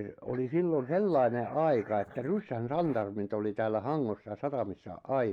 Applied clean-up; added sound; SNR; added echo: neural mask model Resemble Enhance denoiser.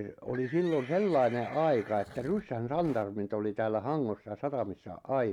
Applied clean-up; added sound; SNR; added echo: none; Livestock, farm animals, working animals; 18 dB; none.